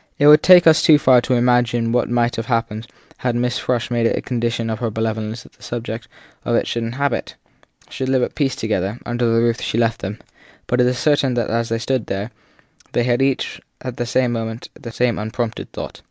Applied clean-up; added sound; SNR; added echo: none; none; none; none.